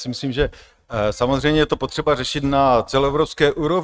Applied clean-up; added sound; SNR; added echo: neural mask model RNNoise.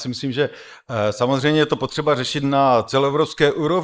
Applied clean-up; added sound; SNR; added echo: neural mask model Resemble Enhance denoiser.